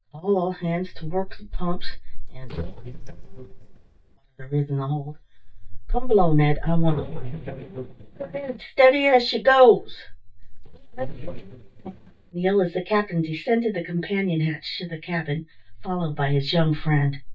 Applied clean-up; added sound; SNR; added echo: neural mask model DeepFilterNet 3.